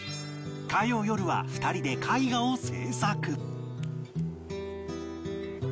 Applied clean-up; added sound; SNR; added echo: none; none; none; none.